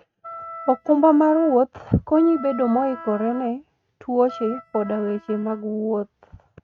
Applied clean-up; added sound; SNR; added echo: neural mask model RNNoise.